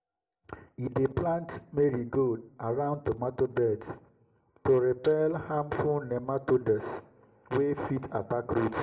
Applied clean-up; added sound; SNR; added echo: none; none; none; reverberation time 0.4 s.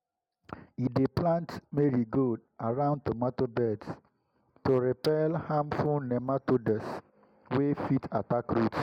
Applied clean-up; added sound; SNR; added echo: none; none; none; none.